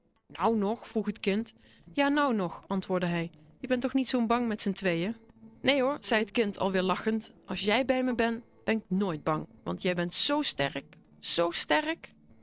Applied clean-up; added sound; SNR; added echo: neural separator model SepFormer DNS4.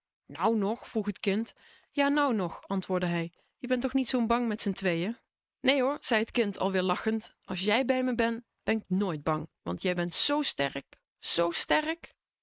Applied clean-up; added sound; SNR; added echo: neural mask model Resemble Enhance denoiser.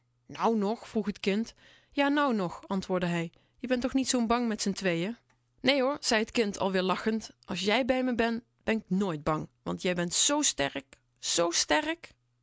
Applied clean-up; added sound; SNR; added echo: none; none; none; none.